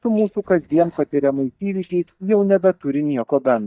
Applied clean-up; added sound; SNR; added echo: neural mask model DeepFilterNet 3.